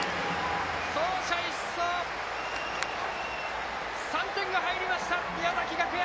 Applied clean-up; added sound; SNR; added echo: none; none; none; none.